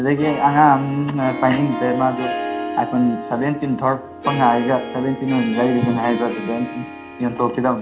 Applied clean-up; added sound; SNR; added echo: none; Harp; 9 dB; reverberation time 0.5 s.